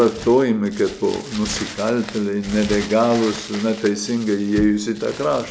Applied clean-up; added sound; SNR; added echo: none; Crumpling, crinkling; 14 dB; none.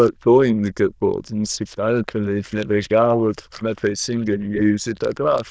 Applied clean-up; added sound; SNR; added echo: neural diffusion model UNIVERSE++.